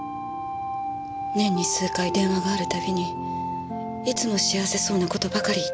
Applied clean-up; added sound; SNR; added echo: none; none; none; none.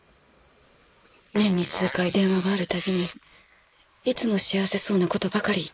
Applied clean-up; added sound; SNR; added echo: neural mask model Resemble Enhance denoiser.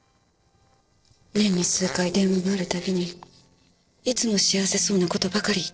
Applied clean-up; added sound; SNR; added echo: neural separator model SepFormer DNS4.